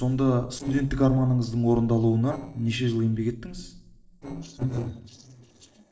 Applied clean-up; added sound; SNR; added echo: neural separator model SepFormer DNS4.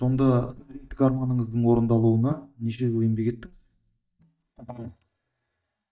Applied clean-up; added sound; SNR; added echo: neural mask model DeepFilterNet 3.